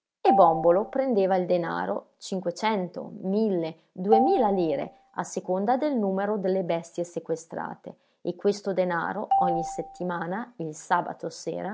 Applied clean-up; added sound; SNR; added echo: none; Marimba, xylophone; 5 dB; none.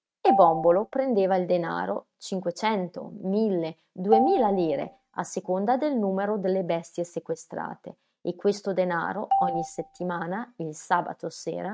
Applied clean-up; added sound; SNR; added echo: neural mask model RNNoise.